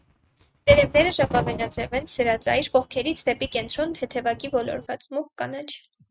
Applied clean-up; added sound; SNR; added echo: neural mask model RNNoise.